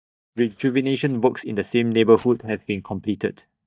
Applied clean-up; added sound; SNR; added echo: neural mask model DeepFilterNet 3.